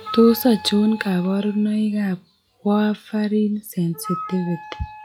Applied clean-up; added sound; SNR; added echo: classical method log-MMSE.